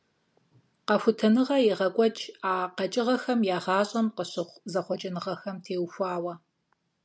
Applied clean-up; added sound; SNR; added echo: none; none; none; none.